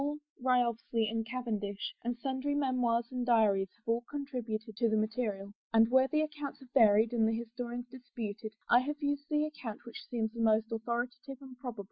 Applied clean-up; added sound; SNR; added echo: none; none; none; none.